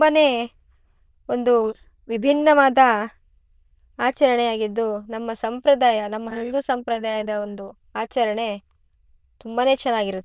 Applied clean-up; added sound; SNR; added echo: neural diffusion model UNIVERSE++.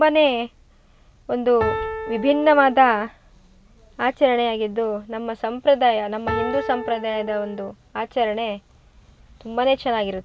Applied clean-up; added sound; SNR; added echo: none; Piano; 7 dB; none.